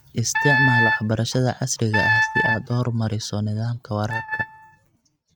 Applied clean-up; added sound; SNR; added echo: neural mask model RNNoise.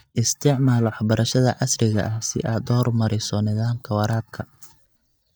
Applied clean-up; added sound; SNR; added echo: neural mask model DeepFilterNet 3.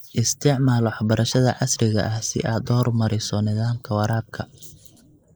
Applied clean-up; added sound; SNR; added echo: neural mask model Resemble Enhance denoiser.